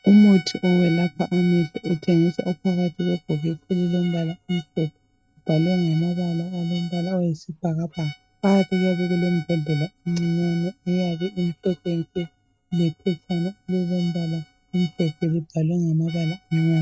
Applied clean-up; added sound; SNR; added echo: neural mask model RNNoise.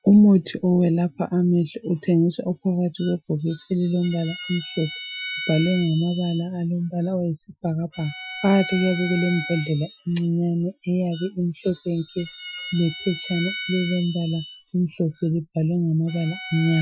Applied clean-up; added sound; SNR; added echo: classical method Wiener filter.